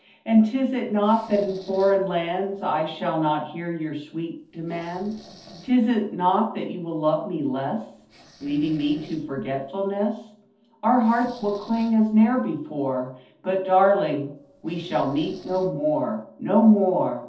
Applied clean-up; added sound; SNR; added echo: neural separator model SepFormer DNS4.